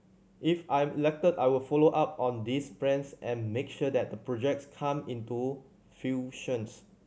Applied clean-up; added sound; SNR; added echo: none; none; none; none.